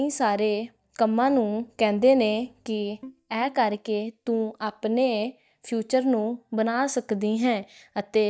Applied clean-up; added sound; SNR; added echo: neural mask model DeepFilterNet 3.